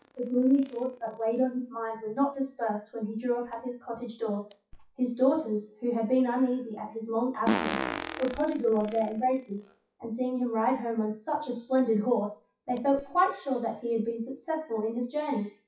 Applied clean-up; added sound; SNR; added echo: classical method WPE with log-MMSE.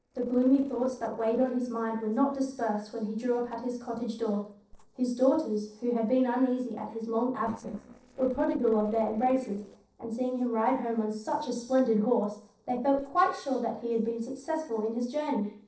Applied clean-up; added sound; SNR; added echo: neural separator model SepFormer DNS4.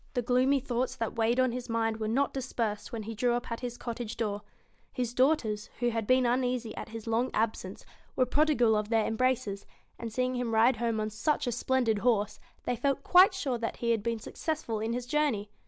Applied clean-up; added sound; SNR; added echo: none; none; none; none.